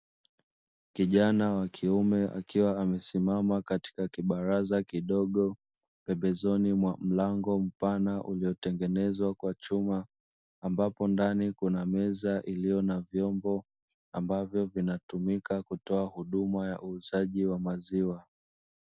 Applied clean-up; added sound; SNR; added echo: none; none; none; none.